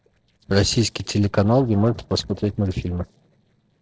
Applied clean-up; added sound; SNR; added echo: neural separator model SepFormer DNS4.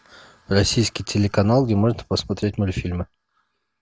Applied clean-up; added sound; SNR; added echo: none; none; none; none.